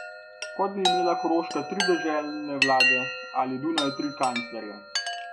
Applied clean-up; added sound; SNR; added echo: none; Chime; 1 dB; none.